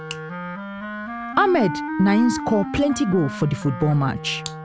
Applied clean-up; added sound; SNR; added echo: none; Wind instrument, woodwind instrument; 8 dB; none.